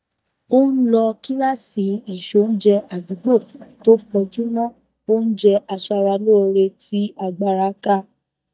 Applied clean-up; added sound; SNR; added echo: neural mask model DeepFilterNet 3.